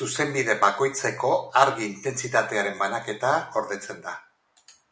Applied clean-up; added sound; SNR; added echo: none; none; none; none.